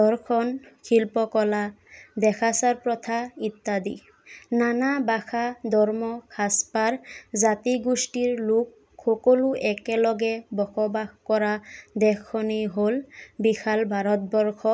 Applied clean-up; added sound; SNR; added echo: none; none; none; none.